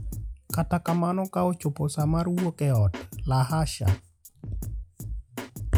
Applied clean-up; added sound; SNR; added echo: classical method log-MMSE.